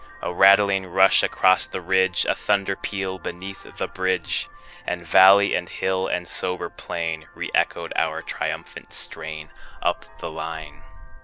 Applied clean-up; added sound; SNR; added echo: none; Vehicle horn, car horn, honking; 19 dB; none.